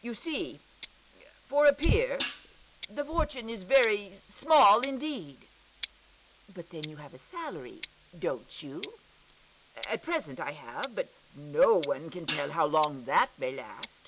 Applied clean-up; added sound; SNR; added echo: none; Tick-tock + Hi-hat; 5 dB; none.